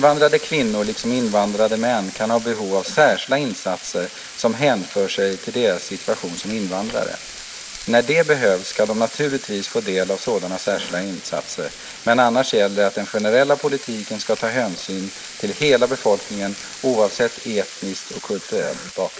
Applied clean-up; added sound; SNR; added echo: neural mask model Resemble Enhance denoiser.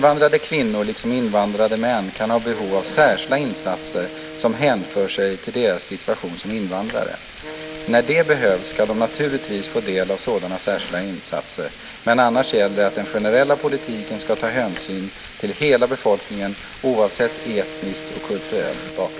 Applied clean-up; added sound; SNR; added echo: none; Wind instrument, woodwind instrument + Frying (food); 12 dB; none.